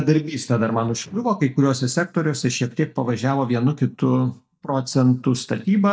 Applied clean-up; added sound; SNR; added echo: neural mask model DeepFilterNet 3.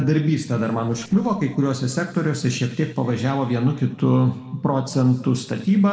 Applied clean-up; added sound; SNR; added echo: neural separator model SepFormer DNS4.